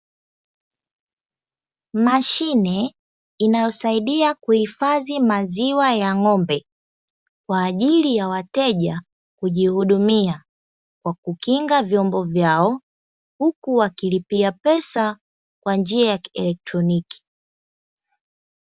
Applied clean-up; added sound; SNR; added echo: none; none; none; none.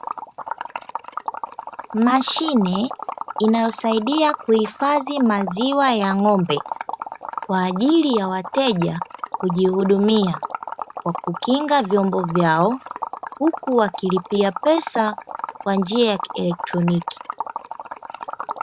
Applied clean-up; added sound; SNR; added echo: none; Liquid; 10 dB; none.